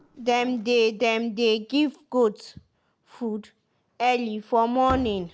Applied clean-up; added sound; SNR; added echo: none; Slam; 20 dB; none.